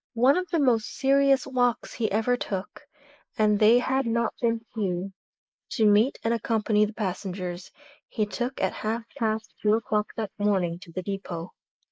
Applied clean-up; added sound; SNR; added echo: neural mask model Resemble Enhance denoiser.